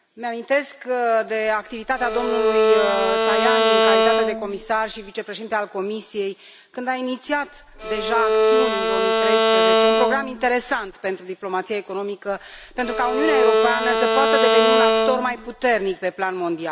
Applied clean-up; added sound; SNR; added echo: none; Bowed string instrument; -4 dB; none.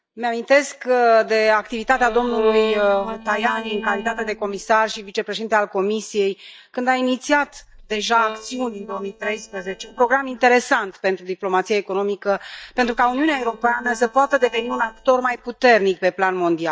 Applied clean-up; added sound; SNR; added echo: neural mask model DeepFilterNet 3.